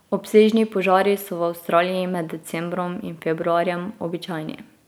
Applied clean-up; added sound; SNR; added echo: none; none; none; none.